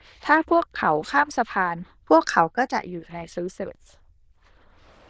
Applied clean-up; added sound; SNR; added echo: neural diffusion model UNIVERSE++.